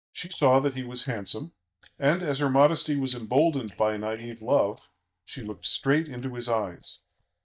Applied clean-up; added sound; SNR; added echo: neural mask model DeepFilterNet 3.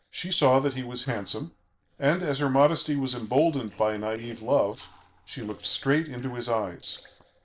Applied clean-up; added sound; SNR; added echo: neural separator model SepFormer DNS4.